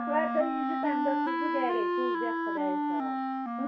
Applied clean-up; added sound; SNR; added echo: none; Wind instrument, woodwind instrument; -4 dB; reverberation time 0.3 s.